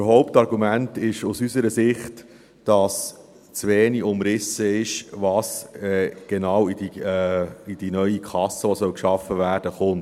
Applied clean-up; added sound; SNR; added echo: none; none; none; none.